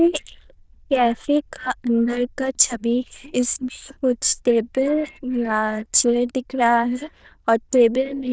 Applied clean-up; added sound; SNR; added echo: neural diffusion model UNIVERSE++.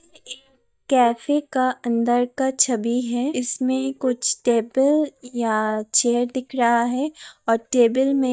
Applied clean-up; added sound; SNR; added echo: neural mask model DeepFilterNet 3.